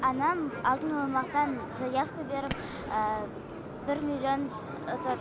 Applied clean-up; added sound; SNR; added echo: none; Fire; 15 dB; none.